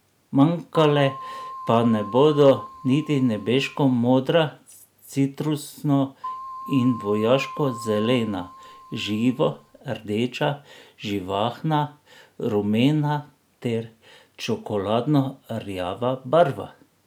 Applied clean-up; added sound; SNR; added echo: none; Keyboard (musical); 14 dB; none.